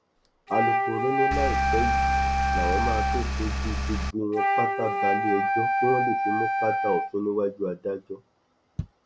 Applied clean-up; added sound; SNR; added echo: none; Wind instrument, woodwind instrument + Engine; -5 dB; none.